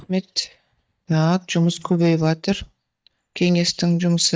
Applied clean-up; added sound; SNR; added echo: neural mask model DeepFilterNet 3.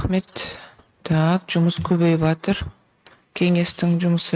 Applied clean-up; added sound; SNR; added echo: neural mask model RNNoise.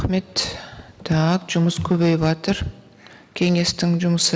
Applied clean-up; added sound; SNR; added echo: none; none; none; none.